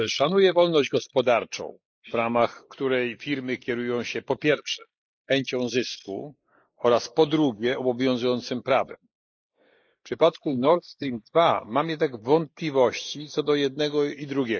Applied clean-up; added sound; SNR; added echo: neural mask model Resemble Enhance denoiser.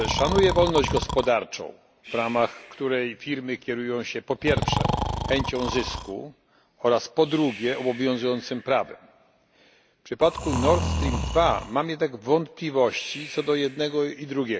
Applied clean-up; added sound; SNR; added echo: none; Breathing; 6 dB; none.